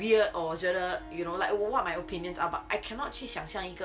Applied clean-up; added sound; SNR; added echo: none; Harp; 18 dB; none.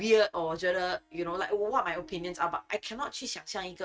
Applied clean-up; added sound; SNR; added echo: neural mask model RNNoise.